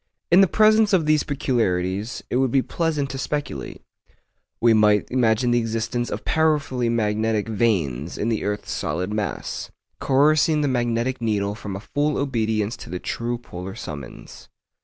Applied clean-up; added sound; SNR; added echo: none; none; none; none.